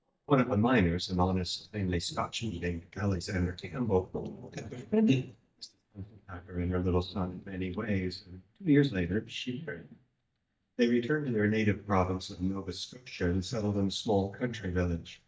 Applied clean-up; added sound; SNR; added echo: neural mask model DeepFilterNet 3.